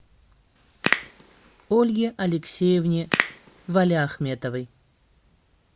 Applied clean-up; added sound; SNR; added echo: none; Crack / Crackle; 4 dB; none.